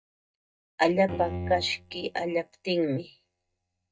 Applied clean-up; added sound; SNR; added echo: neural mask model DeepFilterNet 3.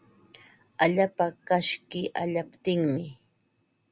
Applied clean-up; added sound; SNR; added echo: none; none; none; none.